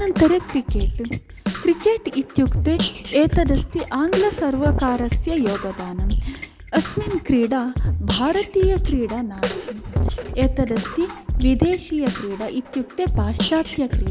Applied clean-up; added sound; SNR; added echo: none; Drum kit; 3 dB; none.